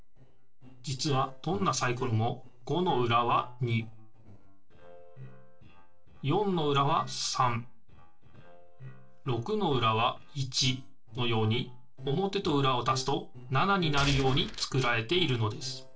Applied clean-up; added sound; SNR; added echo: neural separator model SepFormer DNS4.